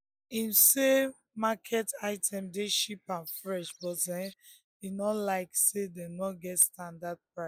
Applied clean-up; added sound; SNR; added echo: neural mask model Resemble Enhance denoiser.